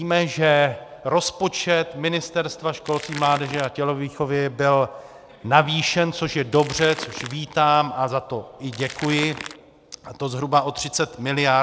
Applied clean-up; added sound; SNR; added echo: none; Crackle; 13 dB; none.